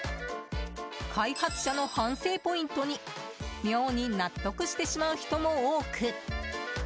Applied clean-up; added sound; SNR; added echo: none; none; none; none.